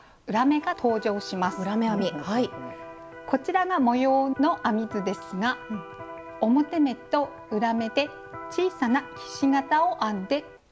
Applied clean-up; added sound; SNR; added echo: none; Electric guitar; 15 dB; none.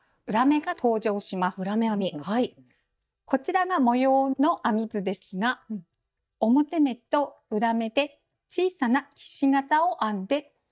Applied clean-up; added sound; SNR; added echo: neural mask model DeepFilterNet 3.